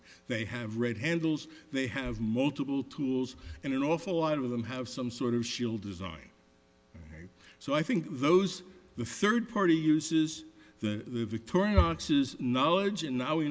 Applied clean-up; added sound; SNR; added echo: none; none; none; none.